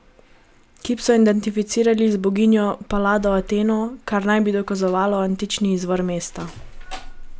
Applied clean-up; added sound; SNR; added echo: none; none; none; none.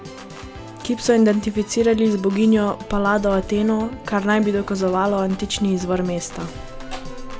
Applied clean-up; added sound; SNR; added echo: none; Organ; 16 dB; none.